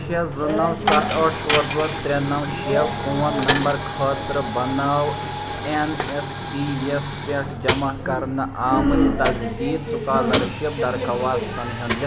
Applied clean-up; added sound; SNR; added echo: none; Coin (dropping); 4 dB; none.